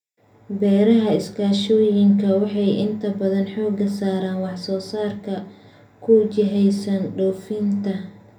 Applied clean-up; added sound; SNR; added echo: none; none; none; reverberation time 0.3 s.